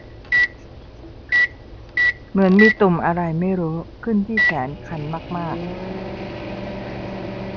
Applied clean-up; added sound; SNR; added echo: none; Microwave oven; 2 dB; none.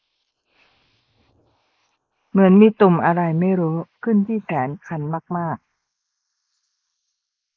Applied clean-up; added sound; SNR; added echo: neural mask model Resemble Enhance denoiser.